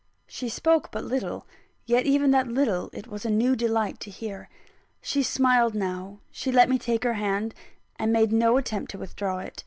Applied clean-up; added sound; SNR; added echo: none; none; none; none.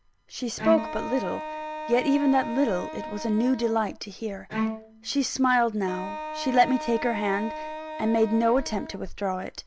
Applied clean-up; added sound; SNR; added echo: none; Bowed string instrument + Wind instrument, woodwind instrument; 8 dB; none.